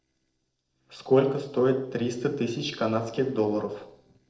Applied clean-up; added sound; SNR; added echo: neural separator model SepFormer DNS4.